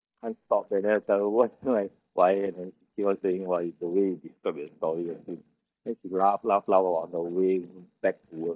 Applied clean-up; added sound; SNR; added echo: neural mask model DeepFilterNet 3.